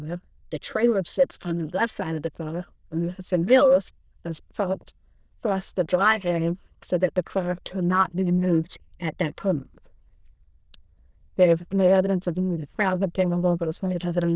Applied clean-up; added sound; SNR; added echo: neural diffusion model UNIVERSE++.